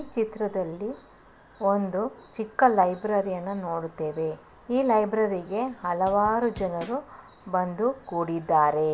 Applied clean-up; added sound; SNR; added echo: none; Drum / Drum kit; 17 dB; none.